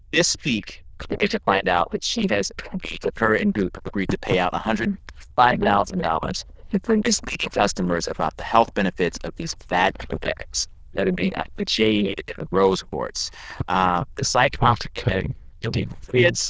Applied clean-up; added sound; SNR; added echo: neural diffusion model UNIVERSE++.